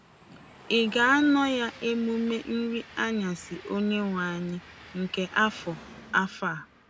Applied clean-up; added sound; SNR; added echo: none; Train; 20 dB; none.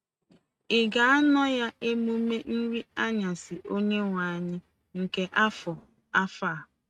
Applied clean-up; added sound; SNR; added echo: neural mask model RNNoise.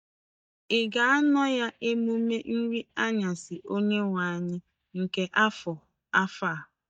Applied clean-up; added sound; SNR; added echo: neural mask model DeepFilterNet 3.